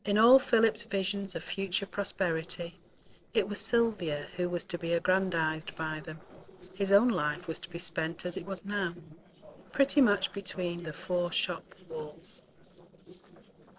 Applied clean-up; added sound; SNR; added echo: neural separator model SepFormer DNS4.